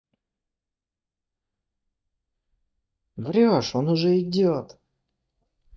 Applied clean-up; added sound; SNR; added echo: neural mask model DeepFilterNet 3.